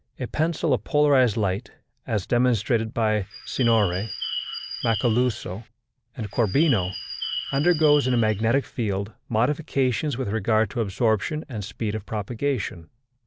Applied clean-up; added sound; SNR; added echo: none; Bird; 9 dB; none.